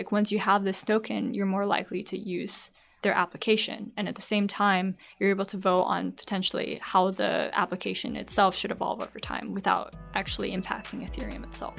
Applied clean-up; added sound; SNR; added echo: none; none; none; none.